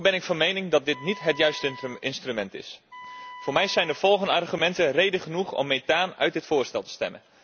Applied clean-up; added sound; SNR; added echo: none; Wind instrument, woodwind instrument; 18 dB; none.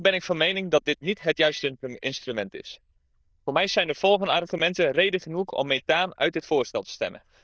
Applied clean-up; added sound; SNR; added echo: neural diffusion model UNIVERSE++.